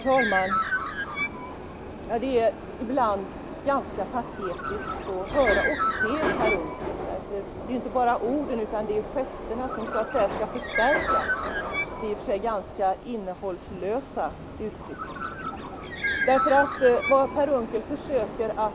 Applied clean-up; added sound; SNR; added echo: none; Bird + Subway, metro, underground; 3 dB; none.